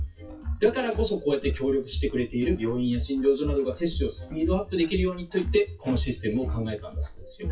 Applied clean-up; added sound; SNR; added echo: classical method WPE with log-MMSE.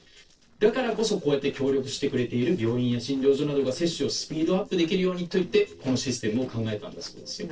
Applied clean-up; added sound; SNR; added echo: neural separator model SepFormer DNS4.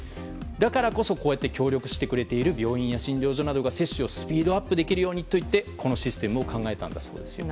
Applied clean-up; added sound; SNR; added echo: none; none; none; none.